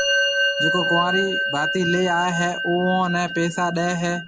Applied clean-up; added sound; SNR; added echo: none; Musical instrument; 1 dB; none.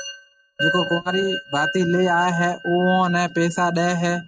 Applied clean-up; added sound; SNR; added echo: neural mask model RNNoise.